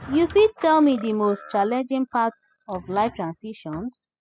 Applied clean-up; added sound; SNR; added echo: classical method spectral subtraction.